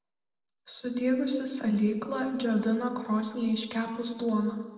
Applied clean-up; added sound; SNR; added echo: none; none; none; reverberation time 1.2 s.